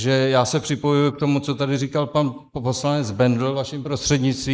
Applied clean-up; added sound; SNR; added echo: neural mask model Resemble Enhance denoiser.